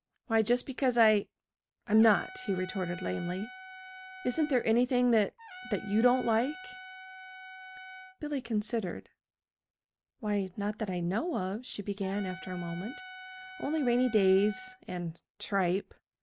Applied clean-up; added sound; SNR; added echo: none; Trumpet; 15 dB; none.